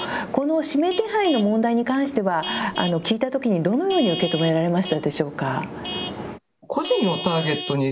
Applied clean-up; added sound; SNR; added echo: none; Vehicle horn, car horn, honking / Truck; 13 dB; none.